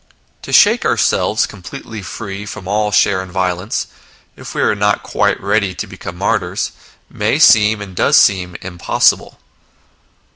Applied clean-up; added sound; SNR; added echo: none; none; none; none.